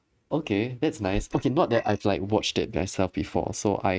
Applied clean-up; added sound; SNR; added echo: neural mask model RNNoise.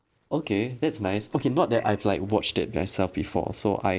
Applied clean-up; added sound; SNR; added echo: neural separator model SepFormer DNS4.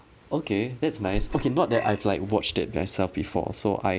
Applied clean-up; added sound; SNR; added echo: none; Burping, eructation; 8 dB; none.